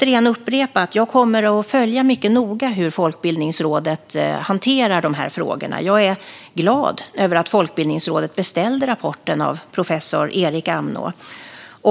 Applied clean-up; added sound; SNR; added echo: none; none; none; none.